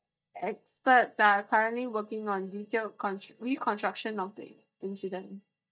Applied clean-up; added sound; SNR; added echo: neural mask model DeepFilterNet 3.